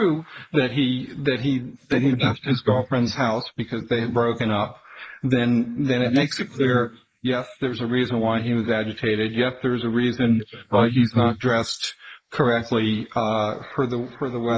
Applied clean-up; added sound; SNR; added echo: neural mask model Resemble Enhance denoiser.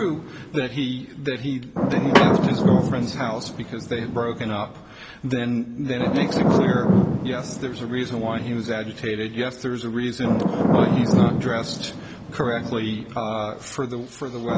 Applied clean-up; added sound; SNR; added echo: none; Snare drum + Thunder / Rain; -3 dB; none.